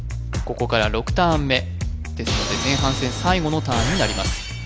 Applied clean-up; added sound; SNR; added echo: none; none; none; none.